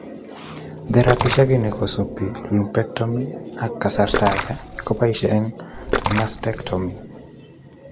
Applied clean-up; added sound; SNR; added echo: none; Splash, splatter; 6 dB; none.